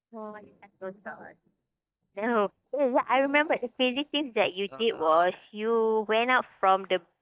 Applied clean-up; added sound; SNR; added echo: neural mask model DeepFilterNet 3.